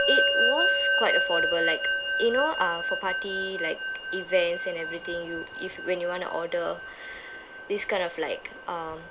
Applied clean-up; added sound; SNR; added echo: none; Musical instrument; -1 dB; none.